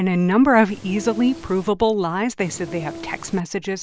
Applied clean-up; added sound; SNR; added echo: none; Train; 15 dB; none.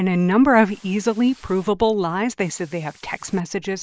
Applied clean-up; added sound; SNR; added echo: neural mask model Resemble Enhance denoiser.